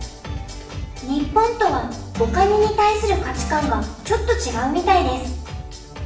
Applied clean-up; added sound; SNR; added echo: none; Guitar; 13 dB; reverberation time 0.6 s.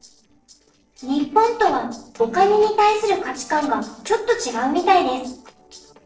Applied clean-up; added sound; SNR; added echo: neural separator model SepFormer DNS4.